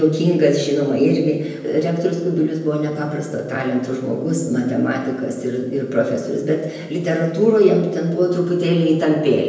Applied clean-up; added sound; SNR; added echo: none; none; none; reverberation time 0.9 s.